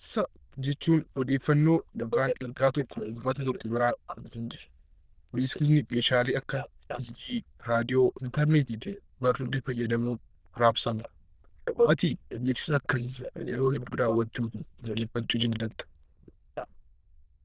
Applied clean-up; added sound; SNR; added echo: neural diffusion model UNIVERSE++.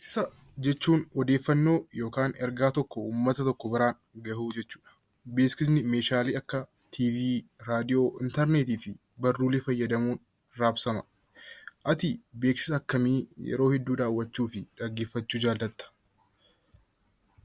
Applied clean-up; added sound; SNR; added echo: none; none; none; none.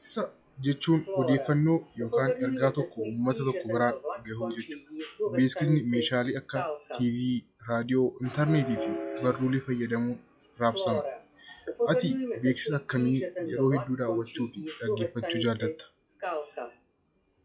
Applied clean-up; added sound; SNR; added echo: classical method log-MMSE.